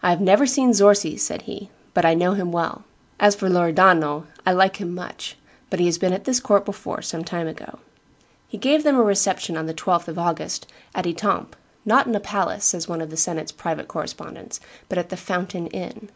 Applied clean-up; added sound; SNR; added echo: none; none; none; none.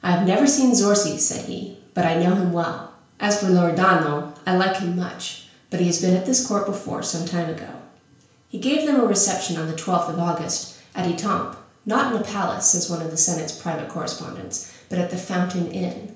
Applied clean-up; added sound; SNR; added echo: none; none; none; reverberation time 0.5 s.